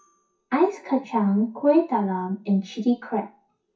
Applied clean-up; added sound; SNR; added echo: classical method WPE with log-MMSE.